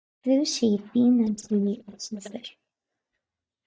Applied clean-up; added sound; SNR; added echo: neural mask model DeepFilterNet 3.